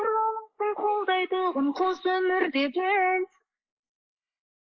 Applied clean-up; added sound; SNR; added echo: neural mask model Resemble Enhance denoiser.